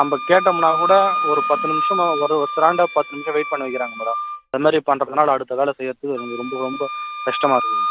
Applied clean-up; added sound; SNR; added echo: none; Wind instrument, woodwind instrument; 5 dB; none.